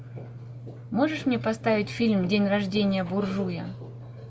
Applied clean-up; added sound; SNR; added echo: none; none; none; none.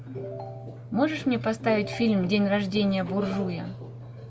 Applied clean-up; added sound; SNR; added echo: none; Ringtone / Chime; 15 dB; none.